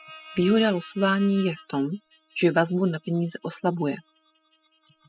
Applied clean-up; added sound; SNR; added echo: classical method spectral subtraction.